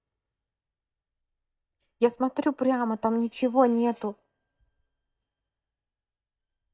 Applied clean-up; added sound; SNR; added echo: neural mask model DeepFilterNet 3.